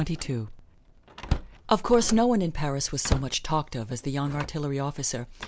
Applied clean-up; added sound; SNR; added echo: none; Slam; 9 dB; none.